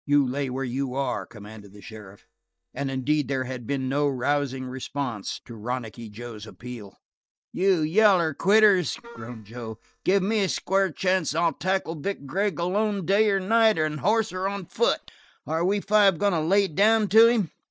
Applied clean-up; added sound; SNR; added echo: neural mask model DeepFilterNet 3.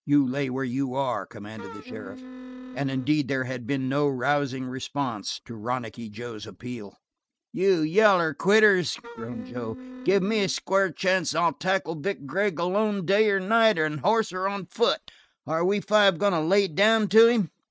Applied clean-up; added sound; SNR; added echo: neural mask model RNNoise.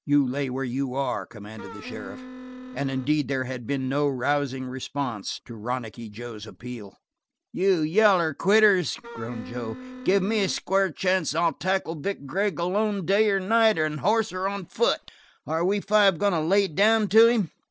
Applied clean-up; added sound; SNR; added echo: none; Wind instrument, woodwind instrument; 14 dB; none.